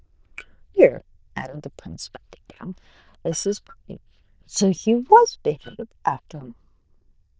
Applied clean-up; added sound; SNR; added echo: neural diffusion model UNIVERSE++.